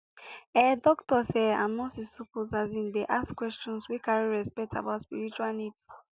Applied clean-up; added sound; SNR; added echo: none; none; none; none.